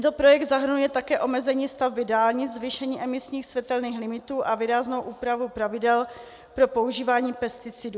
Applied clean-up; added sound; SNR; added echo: none; none; none; none.